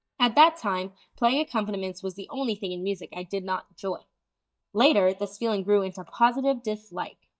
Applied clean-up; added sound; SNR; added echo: neural mask model DeepFilterNet 3.